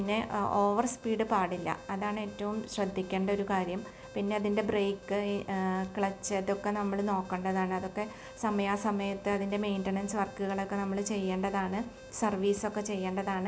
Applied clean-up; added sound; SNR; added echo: none; Alarm; 20 dB; none.